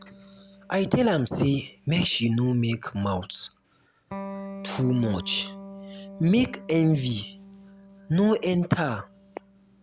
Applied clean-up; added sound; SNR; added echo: none; Electric guitar; 18 dB; none.